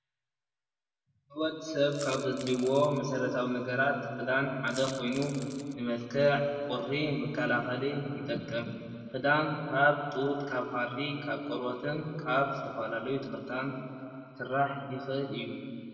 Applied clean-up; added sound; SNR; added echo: none; Coin (dropping); 15 dB; reverberation time 2.2 s.